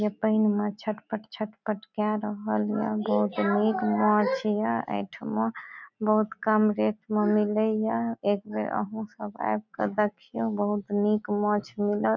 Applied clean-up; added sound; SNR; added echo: none; none; none; none.